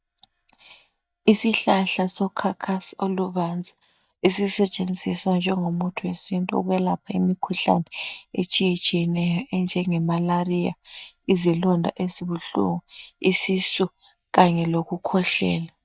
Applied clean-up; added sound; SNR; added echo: neural mask model DeepFilterNet 3.